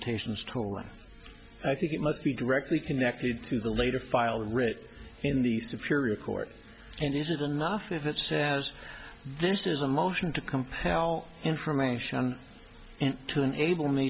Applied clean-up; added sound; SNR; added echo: none; none; none; none.